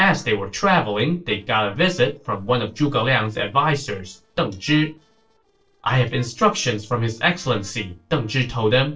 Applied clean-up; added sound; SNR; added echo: neural separator model SepFormer DNS4.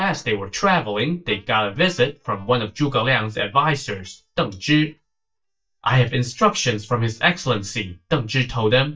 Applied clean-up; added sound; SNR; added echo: neural mask model DeepFilterNet 3.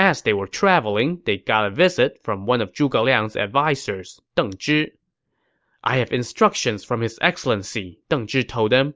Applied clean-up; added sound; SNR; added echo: none; none; none; none.